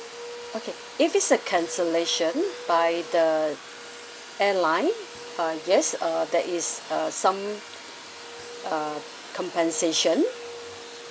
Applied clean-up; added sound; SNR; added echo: none; Domestic sounds, home sounds; 13 dB; none.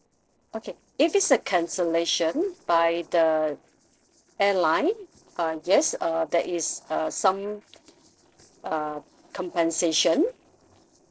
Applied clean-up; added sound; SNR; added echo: neural separator model SepFormer DNS4.